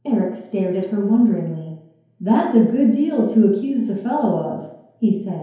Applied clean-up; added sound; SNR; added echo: none; none; none; reverberation time 0.9 s.